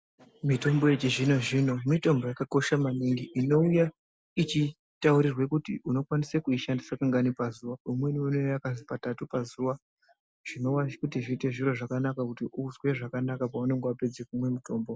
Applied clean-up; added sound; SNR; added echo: none; none; none; none.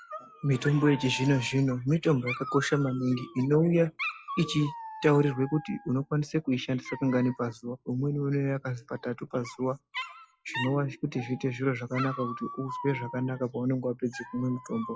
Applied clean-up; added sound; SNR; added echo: classical method log-MMSE.